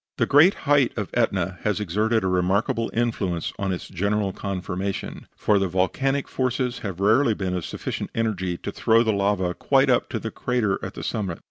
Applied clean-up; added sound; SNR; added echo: none; none; none; none.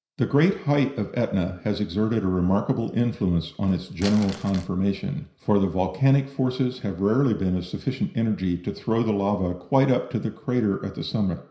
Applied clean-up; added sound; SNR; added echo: none; Crumpling, crinkling; 17 dB; reverberation time 0.5 s.